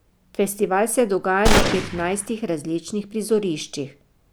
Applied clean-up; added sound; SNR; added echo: none; Gunshot, gunfire; -2 dB; none.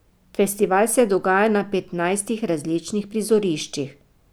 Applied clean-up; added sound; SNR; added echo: none; none; none; none.